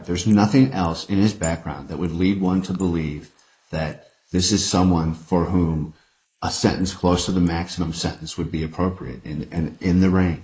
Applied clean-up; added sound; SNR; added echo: neural mask model Resemble Enhance denoiser.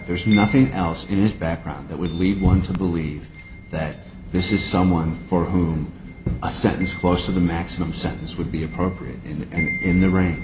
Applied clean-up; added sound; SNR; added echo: none; Wind chime; 14 dB; none.